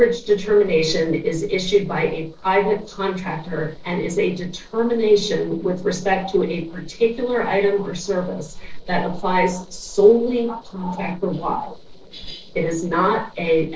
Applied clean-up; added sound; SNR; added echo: neural separator model SepFormer DNS4.